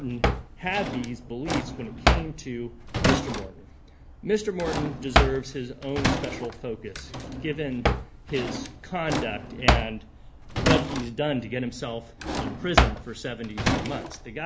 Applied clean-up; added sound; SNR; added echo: none; Drawer open or close; -4 dB; none.